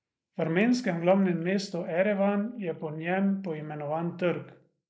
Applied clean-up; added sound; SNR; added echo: neural mask model Resemble Enhance denoiser.